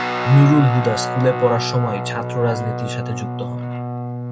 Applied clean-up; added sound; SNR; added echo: none; Guitar; 5 dB; none.